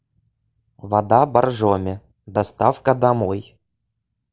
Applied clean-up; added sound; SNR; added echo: none; none; none; none.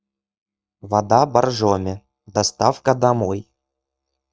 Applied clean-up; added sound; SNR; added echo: neural mask model DeepFilterNet 3.